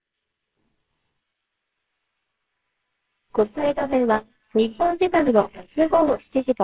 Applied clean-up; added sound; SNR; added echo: neural separator model SepFormer WHAMR!.